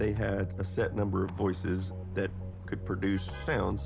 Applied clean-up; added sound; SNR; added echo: none; Car passing by; 20 dB; none.